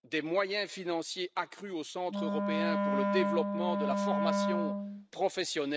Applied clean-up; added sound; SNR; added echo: neural mask model RNNoise.